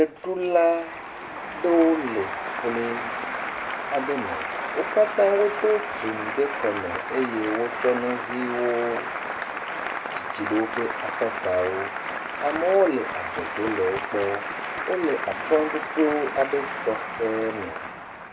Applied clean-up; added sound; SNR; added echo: none; Applause; 5 dB; none.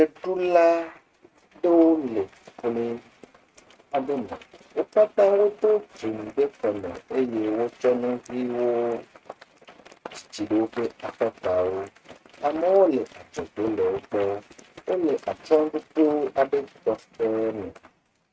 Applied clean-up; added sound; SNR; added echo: neural mask model RNNoise.